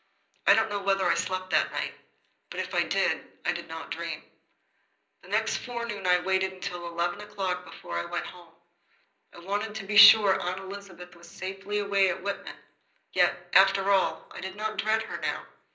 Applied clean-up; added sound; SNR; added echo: none; none; none; reverberation time 0.5 s.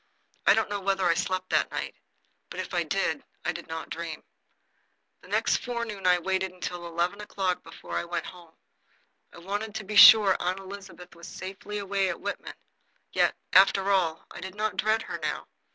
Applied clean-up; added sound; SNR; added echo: none; none; none; none.